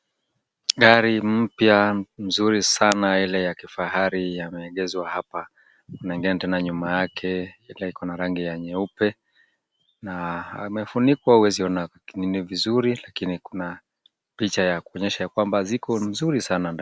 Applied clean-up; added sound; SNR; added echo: none; none; none; none.